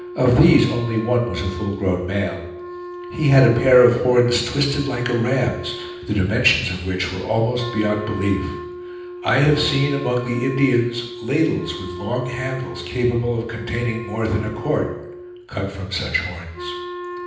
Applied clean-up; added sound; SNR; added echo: none; Wind instrument, woodwind instrument; 13 dB; reverberation time 0.9 s.